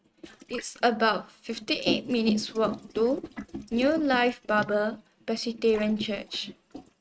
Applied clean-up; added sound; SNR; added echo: neural mask model RNNoise.